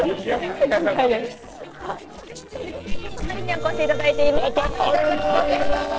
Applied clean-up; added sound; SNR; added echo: neural separator model SepFormer DNS4.